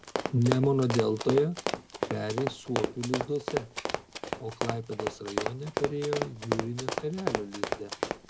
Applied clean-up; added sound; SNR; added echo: none; Run; 3 dB; none.